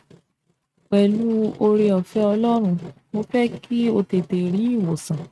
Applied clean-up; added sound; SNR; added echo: neural mask model RNNoise.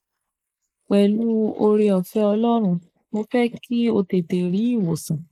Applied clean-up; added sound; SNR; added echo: neural mask model Resemble Enhance denoiser.